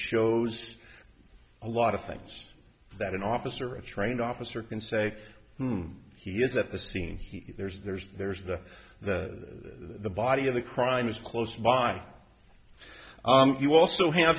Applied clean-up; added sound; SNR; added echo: none; none; none; none.